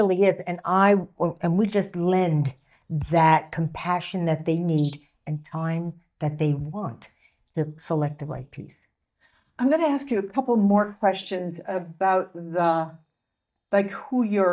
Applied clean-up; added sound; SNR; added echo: neural mask model DeepFilterNet 3.